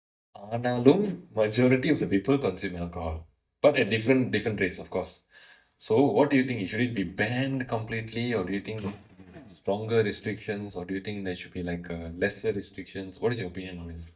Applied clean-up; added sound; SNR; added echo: neural mask model DeepFilterNet 3.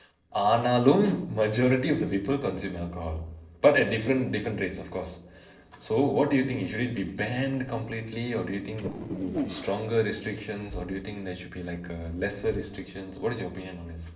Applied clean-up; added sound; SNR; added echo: neural separator model SepFormer DNS4.